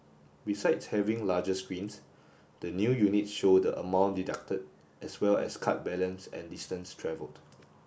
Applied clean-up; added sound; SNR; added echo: none; none; none; none.